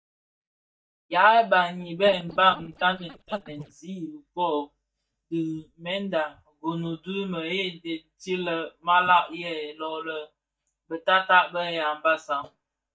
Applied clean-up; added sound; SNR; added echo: neural mask model DeepFilterNet 3.